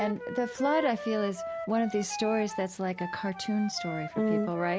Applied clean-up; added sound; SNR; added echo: none; Wind instrument, woodwind instrument; 9 dB; none.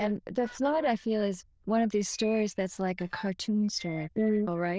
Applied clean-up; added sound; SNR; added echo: neural diffusion model UNIVERSE++.